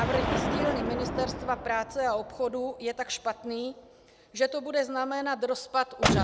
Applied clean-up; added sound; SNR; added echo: none; Gunshot, gunfire; 2 dB; none.